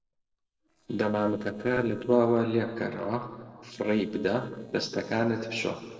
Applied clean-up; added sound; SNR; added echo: neural separator model SepFormer DNS4.